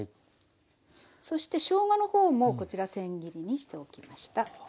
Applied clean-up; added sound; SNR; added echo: none; none; none; none.